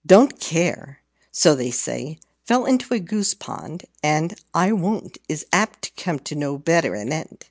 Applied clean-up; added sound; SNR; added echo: none; none; none; none.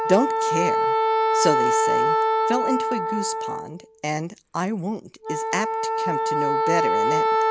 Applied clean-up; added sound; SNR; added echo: none; Wind instrument, woodwind instrument; -5 dB; none.